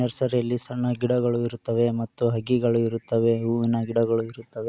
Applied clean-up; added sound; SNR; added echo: none; none; none; none.